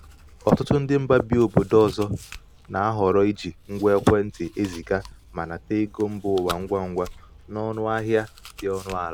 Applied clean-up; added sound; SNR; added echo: none; Chewing, mastication; 20 dB; none.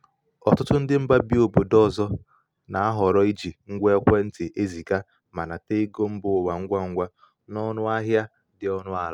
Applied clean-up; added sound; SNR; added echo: none; none; none; none.